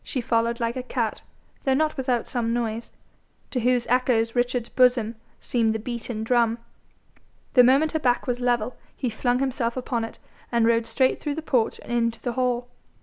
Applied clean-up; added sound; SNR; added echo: none; none; none; none.